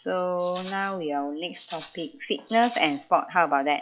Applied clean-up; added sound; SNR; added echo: classical method log-MMSE.